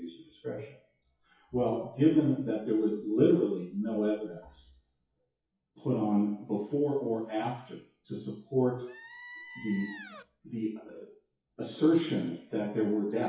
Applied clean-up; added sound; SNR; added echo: classical method WPE with log-MMSE.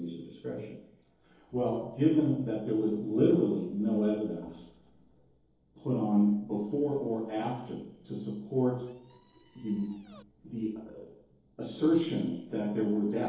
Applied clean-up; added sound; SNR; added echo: neural separator model SepFormer DNS4.